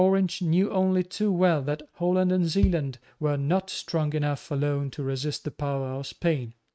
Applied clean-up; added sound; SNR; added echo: neural mask model RNNoise.